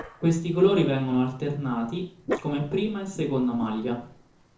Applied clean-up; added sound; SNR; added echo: neural separator model SepFormer DNS4.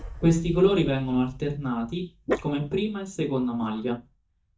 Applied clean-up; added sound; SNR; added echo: neural mask model DeepFilterNet 3.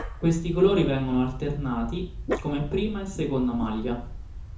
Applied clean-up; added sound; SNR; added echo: none; Dog; 9 dB; reverberation time 0.6 s.